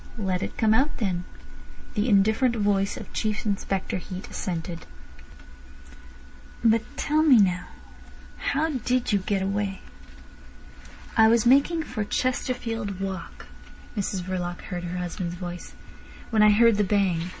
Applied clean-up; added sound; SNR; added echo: none; none; none; none.